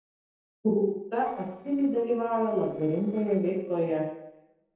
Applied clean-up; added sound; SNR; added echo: neural separator model SepFormer DNS4.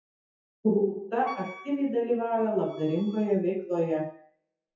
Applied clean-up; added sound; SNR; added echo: classical method WPE with log-MMSE.